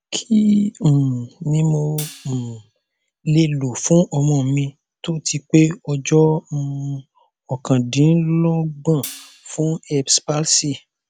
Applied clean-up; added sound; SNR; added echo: none; Hi-hat; 20 dB; none.